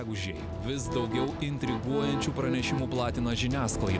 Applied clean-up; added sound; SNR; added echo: none; Accordion; 5 dB; none.